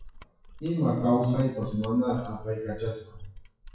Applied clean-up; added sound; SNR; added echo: classical method WPE with log-MMSE.